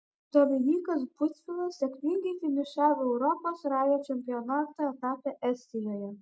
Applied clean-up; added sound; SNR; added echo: none; none; none; none.